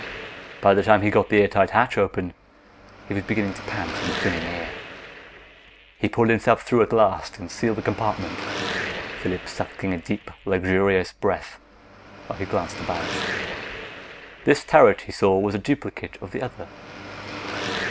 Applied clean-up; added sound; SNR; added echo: none; Car passing by / Traffic noise, roadway noise / Engine; 11 dB; none.